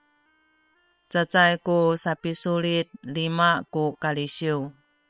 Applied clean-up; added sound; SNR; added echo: neural separator model SepFormer WHAM!.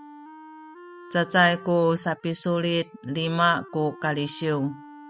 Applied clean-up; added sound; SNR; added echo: none; Wind instrument, woodwind instrument; 20 dB; none.